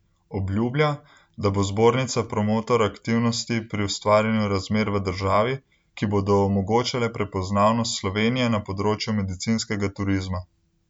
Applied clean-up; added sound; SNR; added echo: none; none; none; none.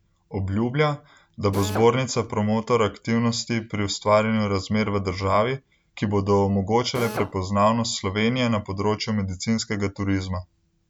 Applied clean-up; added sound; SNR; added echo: none; Drill; 10 dB; none.